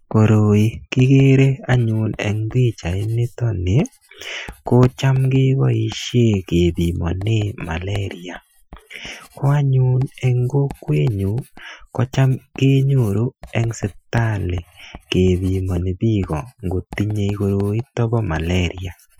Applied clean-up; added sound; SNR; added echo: classical method Wiener filter.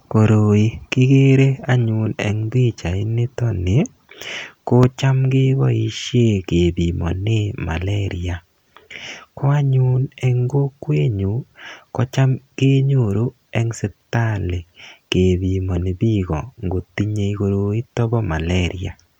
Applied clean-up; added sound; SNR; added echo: none; none; none; none.